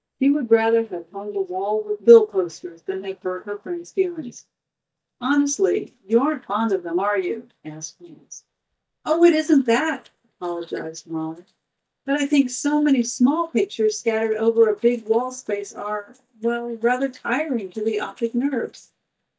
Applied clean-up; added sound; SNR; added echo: neural mask model DeepFilterNet 3.